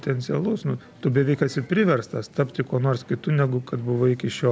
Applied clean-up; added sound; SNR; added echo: none; none; none; none.